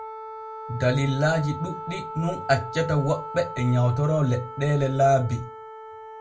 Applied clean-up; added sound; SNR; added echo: none; Wind instrument, woodwind instrument; 12 dB; reverberation time 0.2 s.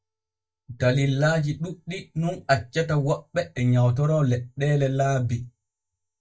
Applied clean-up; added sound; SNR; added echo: neural mask model DeepFilterNet 3.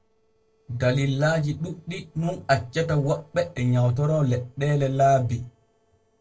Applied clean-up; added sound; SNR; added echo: neural separator model SepFormer DNS4.